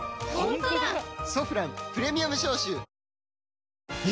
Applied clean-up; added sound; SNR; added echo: none; none; none; none.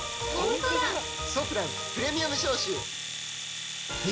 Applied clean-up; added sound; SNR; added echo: none; Domestic sounds, home sounds; 5 dB; reverberation time 0.5 s.